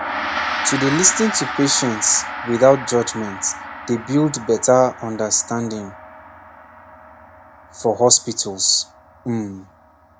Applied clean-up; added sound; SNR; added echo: none; Gong; 9 dB; none.